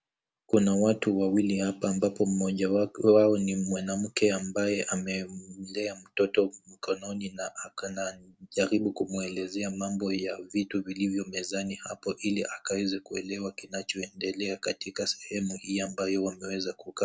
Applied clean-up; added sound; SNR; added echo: none; none; none; none.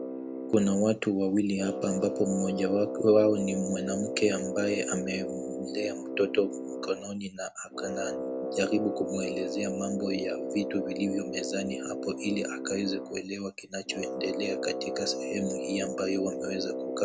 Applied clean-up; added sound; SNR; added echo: none; Brass instrument; 5 dB; none.